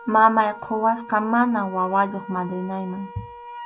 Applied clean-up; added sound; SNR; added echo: none; Wind instrument, woodwind instrument; 17 dB; none.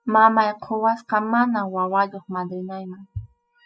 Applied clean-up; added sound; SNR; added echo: classical method spectral subtraction.